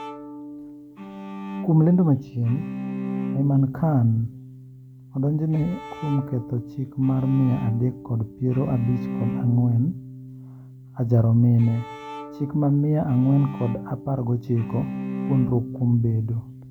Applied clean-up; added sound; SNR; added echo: none; Bowed string instrument; 11 dB; none.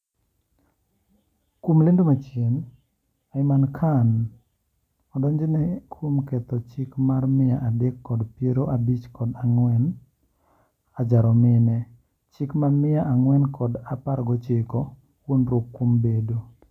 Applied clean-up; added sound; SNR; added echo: none; none; none; none.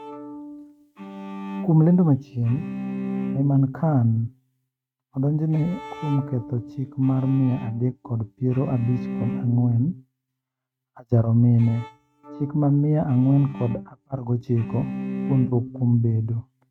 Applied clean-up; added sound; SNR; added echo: neural mask model RNNoise.